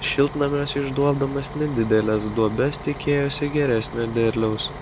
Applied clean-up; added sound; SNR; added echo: none; Bus; 12 dB; none.